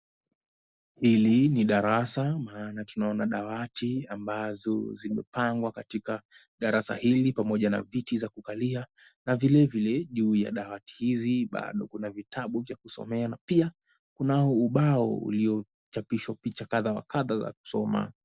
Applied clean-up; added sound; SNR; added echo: none; none; none; none.